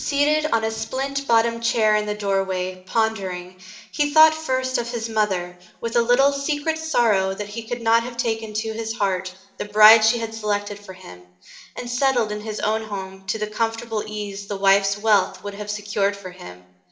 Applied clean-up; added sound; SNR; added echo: none; none; none; reverberation time 0.6 s.